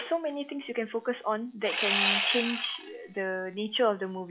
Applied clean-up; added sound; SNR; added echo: classical method log-MMSE.